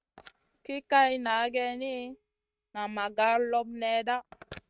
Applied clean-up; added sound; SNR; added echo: neural mask model RNNoise.